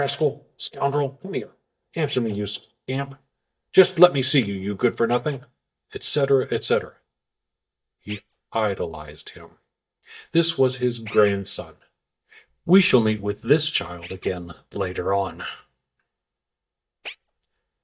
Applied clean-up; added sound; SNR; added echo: neural mask model DeepFilterNet 3.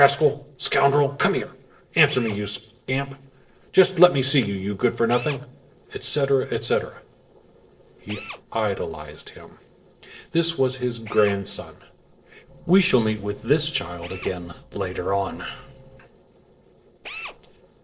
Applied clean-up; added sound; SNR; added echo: neural separator model SepFormer DNS4.